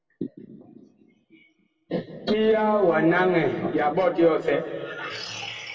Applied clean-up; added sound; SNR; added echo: none; none; none; reverberation time 2.2 s.